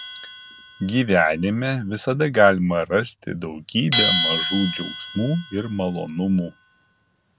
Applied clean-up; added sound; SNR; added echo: none; Bell; 7 dB; none.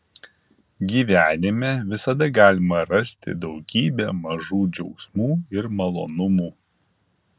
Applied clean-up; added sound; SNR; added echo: none; none; none; none.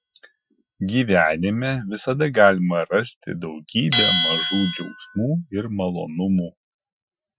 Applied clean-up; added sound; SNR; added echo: classical method Wiener filter.